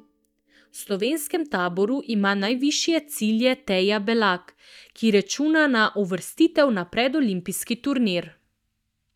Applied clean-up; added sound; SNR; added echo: neural mask model DeepFilterNet 3.